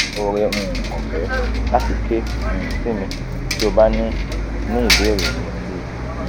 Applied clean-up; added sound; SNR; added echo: none; Bus; -1 dB; none.